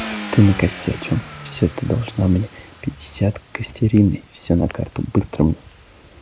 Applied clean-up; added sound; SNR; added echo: none; Car; 15 dB; none.